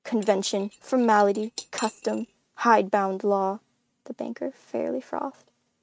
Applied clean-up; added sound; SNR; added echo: neural mask model RNNoise.